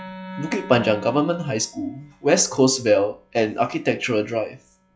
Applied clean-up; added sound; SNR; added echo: classical method log-MMSE.